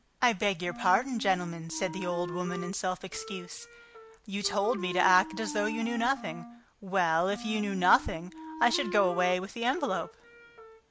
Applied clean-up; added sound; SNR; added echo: none; Wind instrument, woodwind instrument; 13 dB; none.